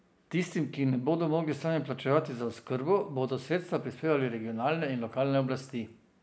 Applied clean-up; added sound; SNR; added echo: none; none; none; none.